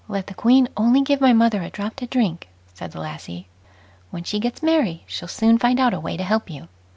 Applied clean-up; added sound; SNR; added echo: none; none; none; none.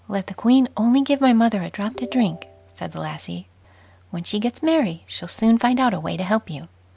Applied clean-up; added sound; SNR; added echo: none; Ringtone / Chime; 18 dB; none.